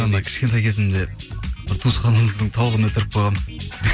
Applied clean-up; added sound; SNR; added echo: none; none; none; none.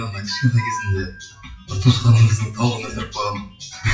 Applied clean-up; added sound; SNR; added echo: classical method WPE with log-MMSE.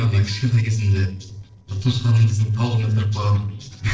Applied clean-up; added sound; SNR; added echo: neural separator model SepFormer DNS4.